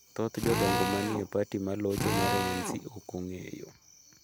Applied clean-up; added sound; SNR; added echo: none; Drill; -1 dB; none.